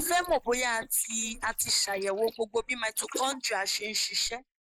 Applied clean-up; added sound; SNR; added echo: neural mask model Resemble Enhance denoiser.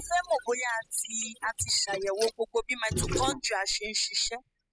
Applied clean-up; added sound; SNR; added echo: classical method spectral subtraction.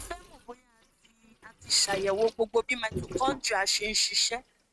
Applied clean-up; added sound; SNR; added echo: neural mask model RNNoise.